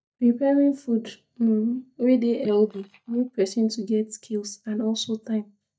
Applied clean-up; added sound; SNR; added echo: neural mask model DeepFilterNet 3.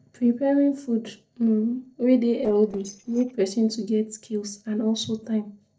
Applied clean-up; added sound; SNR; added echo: neural separator model SepFormer DNS4.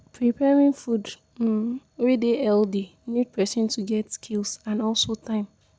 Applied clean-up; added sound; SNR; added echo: none; none; none; none.